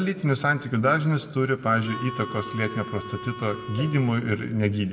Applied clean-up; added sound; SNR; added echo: none; Harmonica; 12 dB; reverberation time 1.3 s.